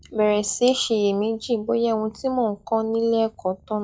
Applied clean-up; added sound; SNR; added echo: classical method log-MMSE.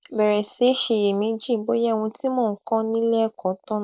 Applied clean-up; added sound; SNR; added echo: neural mask model Resemble Enhance denoiser.